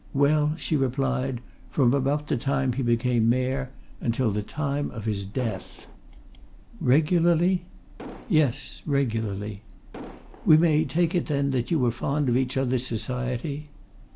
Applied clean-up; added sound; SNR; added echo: none; Explosion; 15 dB; none.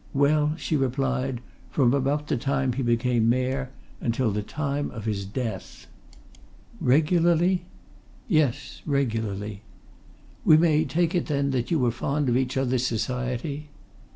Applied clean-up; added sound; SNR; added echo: none; none; none; none.